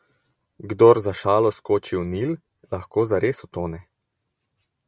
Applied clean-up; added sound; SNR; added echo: none; none; none; none.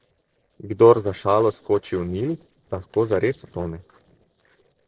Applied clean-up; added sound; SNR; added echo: neural separator model SepFormer DNS4.